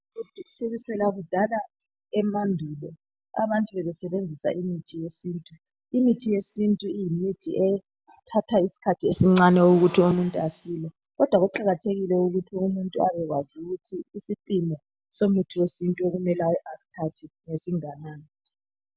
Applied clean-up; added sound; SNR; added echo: none; none; none; none.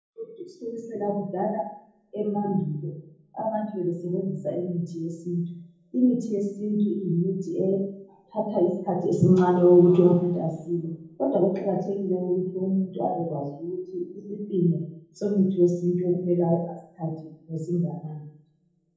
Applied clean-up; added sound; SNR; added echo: none; none; none; reverberation time 0.7 s.